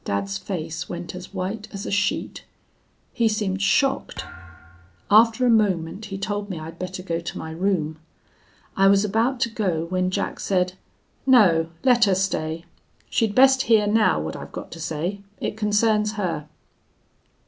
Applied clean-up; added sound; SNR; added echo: none; Thump, thud; 20 dB; none.